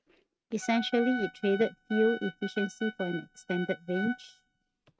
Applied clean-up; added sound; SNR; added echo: neural mask model RNNoise.